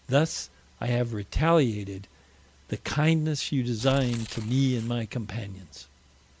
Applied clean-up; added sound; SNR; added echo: none; Tearing; 16 dB; none.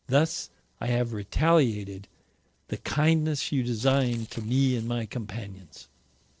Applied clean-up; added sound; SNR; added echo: neural separator model SepFormer DNS4.